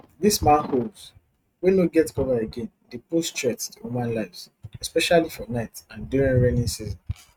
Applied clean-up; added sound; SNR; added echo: neural mask model RNNoise.